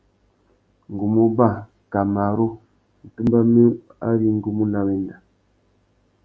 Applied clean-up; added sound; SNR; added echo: none; none; none; none.